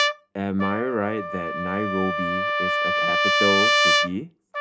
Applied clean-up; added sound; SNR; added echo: none; Trumpet; -5 dB; reverberation time 0.3 s.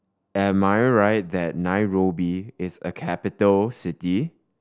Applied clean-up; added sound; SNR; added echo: none; none; none; none.